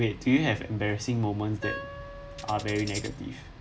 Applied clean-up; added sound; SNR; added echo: none; Tambourine + Wind instrument, woodwind instrument; 12 dB; none.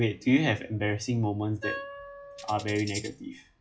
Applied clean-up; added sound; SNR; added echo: classical method log-MMSE.